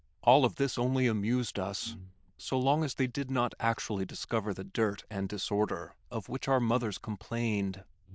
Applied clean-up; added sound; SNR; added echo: neural diffusion model UNIVERSE++.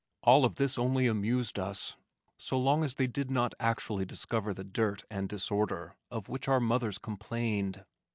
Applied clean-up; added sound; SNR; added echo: none; none; none; none.